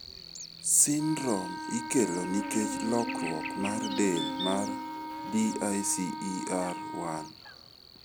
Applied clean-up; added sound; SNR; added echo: none; Buzz + Wind instrument, woodwind instrument; 6 dB; none.